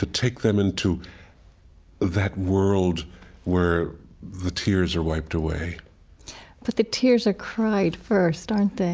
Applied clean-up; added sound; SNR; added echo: none; none; none; none.